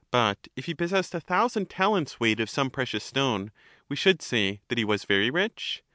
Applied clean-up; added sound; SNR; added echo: none; none; none; none.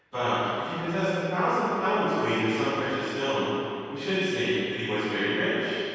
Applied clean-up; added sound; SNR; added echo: none; none; none; reverberation time 2.2 s.